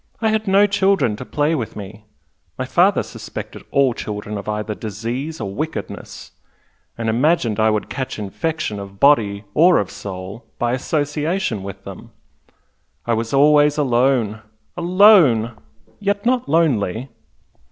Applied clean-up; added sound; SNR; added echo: none; none; none; none.